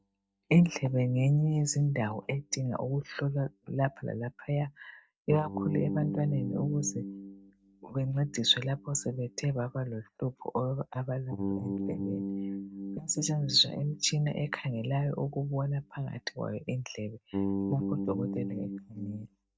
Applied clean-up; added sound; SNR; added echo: neural mask model DeepFilterNet 3.